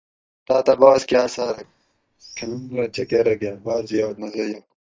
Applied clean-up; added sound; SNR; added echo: neural mask model DeepFilterNet 3.